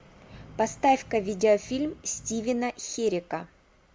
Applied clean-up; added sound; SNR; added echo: none; none; none; none.